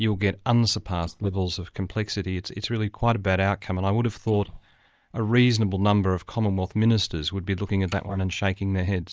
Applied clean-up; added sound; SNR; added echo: neural mask model DeepFilterNet 3.